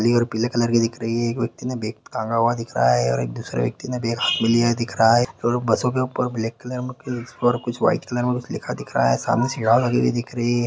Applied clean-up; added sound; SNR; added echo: none; none; none; none.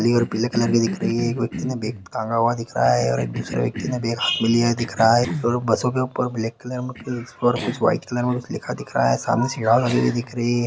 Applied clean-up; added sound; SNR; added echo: none; Cough; 12 dB; none.